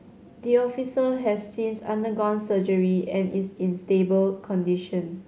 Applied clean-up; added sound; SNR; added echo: none; none; none; none.